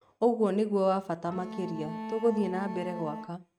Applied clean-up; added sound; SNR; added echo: neural mask model RNNoise.